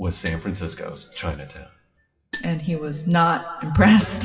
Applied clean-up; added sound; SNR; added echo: classical method WPE with log-MMSE.